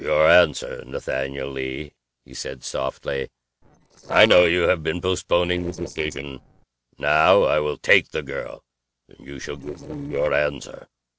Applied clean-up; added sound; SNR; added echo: neural separator model SepFormer DNS4.